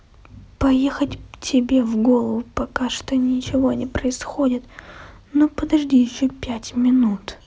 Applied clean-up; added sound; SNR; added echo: none; none; none; none.